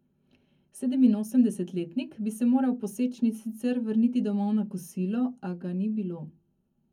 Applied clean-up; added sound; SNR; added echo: none; none; none; reverberation time 0.3 s.